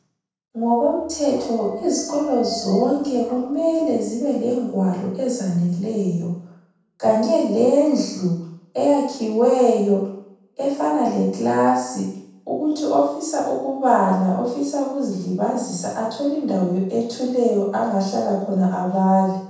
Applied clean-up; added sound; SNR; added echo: none; Dog; 16 dB; reverberation time 0.7 s.